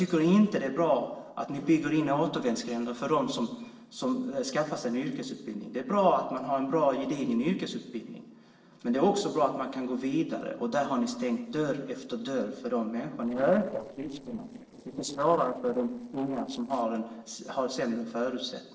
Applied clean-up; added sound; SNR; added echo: neural separator model SepFormer DNS4.